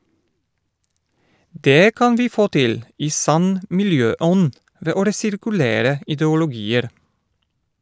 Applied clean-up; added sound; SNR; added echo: none; none; none; none.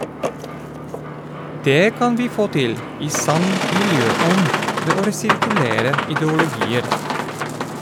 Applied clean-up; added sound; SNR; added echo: none; Boat, Water vehicle; 2 dB; none.